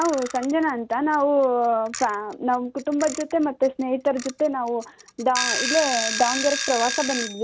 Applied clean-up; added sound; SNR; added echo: none; Alarm / Clock; 8 dB; none.